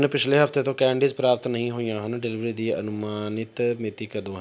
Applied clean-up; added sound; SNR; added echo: none; none; none; none.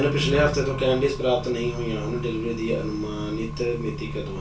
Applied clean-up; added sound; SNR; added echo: none; Accelerating, revving, vroom; 6 dB; reverberation time 0.2 s.